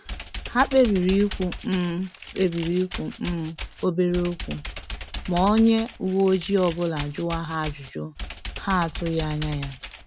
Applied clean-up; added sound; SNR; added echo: none; Computer keyboard; 11 dB; none.